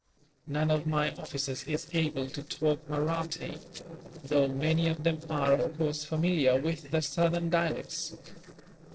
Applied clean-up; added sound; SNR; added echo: neural separator model SepFormer DNS4.